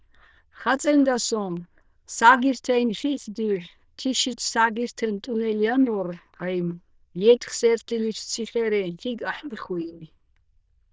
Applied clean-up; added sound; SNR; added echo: neural diffusion model UNIVERSE++.